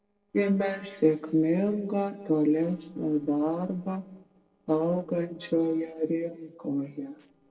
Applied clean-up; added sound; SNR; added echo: neural separator model SepFormer DNS4.